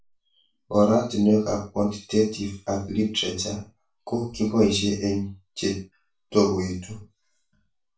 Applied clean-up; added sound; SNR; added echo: none; none; none; reverberation time 0.3 s.